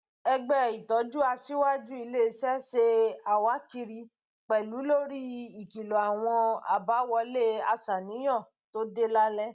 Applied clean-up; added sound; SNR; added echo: none; none; none; none.